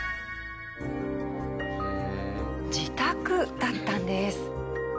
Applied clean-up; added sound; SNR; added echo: none; none; none; none.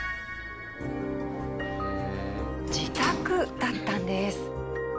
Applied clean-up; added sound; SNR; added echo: none; Sliding door; 11 dB; none.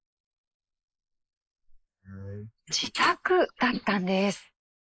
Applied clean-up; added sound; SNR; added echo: neural mask model Resemble Enhance denoiser.